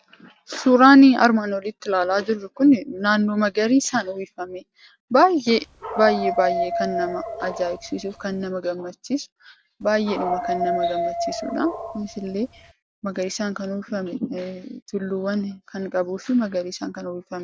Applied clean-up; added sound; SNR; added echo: none; Dog; 6 dB; none.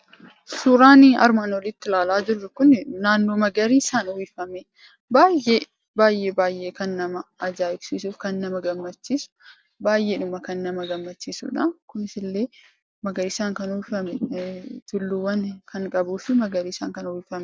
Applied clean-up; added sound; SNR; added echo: none; none; none; none.